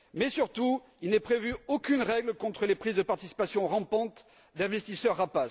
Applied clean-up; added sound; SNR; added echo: none; none; none; none.